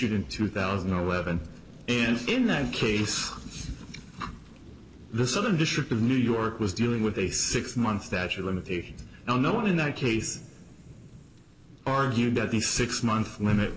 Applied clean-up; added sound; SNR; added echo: none; Thunder / Rain; 19 dB; reverberation time 2.1 s.